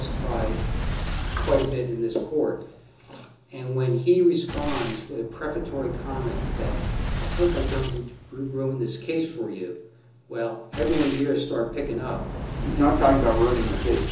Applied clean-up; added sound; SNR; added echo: none; Boom; 4 dB; reverberation time 0.7 s.